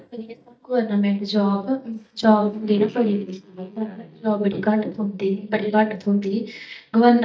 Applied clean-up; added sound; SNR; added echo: neural mask model DeepFilterNet 3.